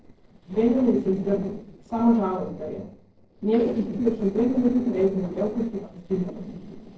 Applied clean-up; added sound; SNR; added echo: neural separator model SepFormer DNS4.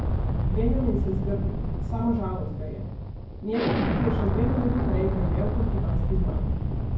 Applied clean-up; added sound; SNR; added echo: none; Explosion; -5 dB; reverberation time 0.9 s.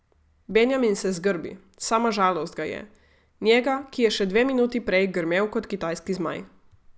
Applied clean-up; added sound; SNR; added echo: none; none; none; none.